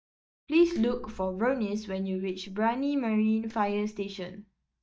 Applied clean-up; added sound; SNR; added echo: neural mask model DeepFilterNet 3.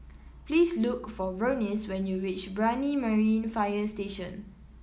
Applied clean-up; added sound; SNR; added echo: none; none; none; none.